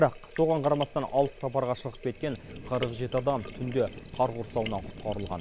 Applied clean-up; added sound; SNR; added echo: none; Sink (filling or washing); 14 dB; none.